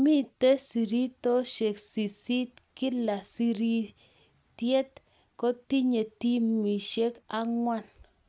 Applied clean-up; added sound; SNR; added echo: none; none; none; none.